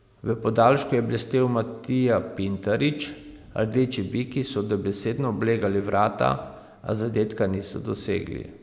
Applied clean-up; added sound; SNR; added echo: none; none; none; none.